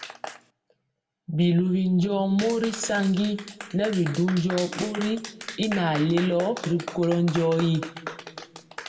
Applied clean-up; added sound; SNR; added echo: none; Clapping; 13 dB; reverberation time 1.3 s.